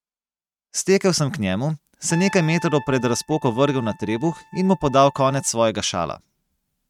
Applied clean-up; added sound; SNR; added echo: neural mask model RNNoise.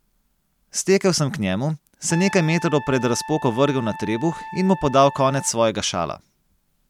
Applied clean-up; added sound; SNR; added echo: none; Trumpet; 13 dB; none.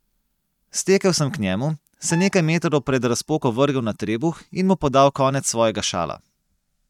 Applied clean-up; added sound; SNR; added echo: neural mask model DeepFilterNet 3.